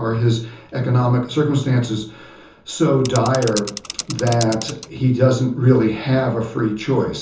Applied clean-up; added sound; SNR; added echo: none; Mechanisms / Bicycle; 13 dB; reverberation time 0.6 s.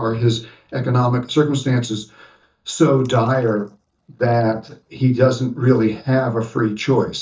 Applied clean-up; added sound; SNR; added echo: neural mask model DeepFilterNet 3.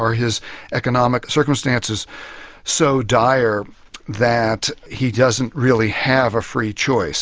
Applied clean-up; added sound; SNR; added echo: none; none; none; none.